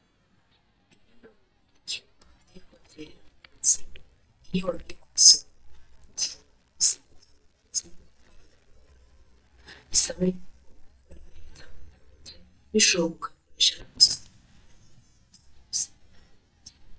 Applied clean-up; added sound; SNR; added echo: neural mask model DeepFilterNet 3.